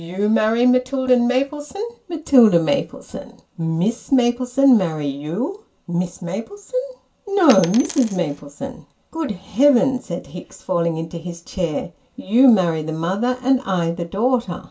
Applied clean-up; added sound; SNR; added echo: none; Coin (dropping); 14 dB; reverberation time 0.2 s.